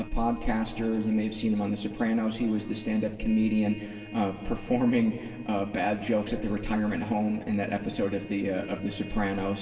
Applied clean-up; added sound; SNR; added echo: none; Trumpet; 17 dB; reverberation time 2.1 s.